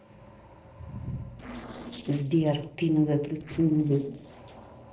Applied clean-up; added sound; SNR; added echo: neural separator model SepFormer DNS4.